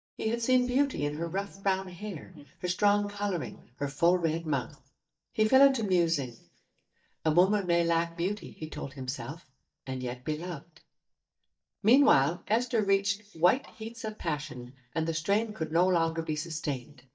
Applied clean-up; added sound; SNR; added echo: neural mask model DeepFilterNet 3.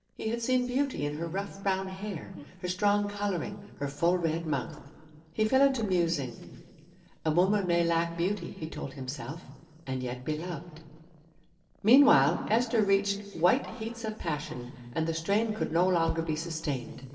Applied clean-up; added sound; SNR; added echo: neural separator model SepFormer DNS4.